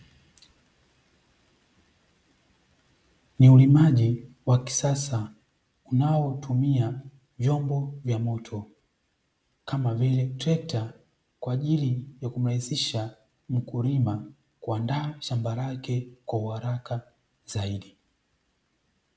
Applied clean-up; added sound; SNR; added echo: none; none; none; none.